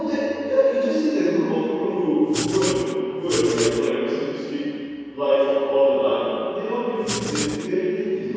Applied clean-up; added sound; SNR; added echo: none; Writing; 9 dB; reverberation time 2.2 s.